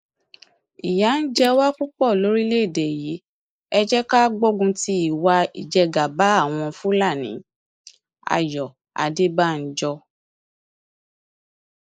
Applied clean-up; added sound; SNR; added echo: neural mask model Resemble Enhance denoiser.